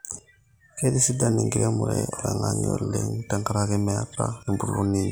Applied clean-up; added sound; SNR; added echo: none; none; none; none.